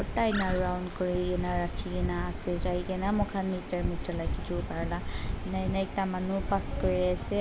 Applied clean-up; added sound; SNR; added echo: none; Animal; 12 dB; none.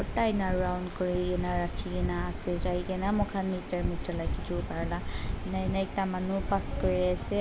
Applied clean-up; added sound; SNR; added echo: none; none; none; none.